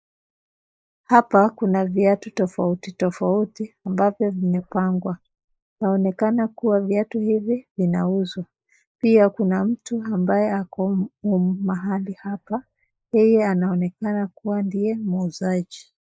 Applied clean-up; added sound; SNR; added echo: neural mask model Resemble Enhance denoiser.